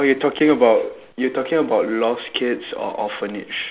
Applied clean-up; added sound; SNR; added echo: none; none; none; none.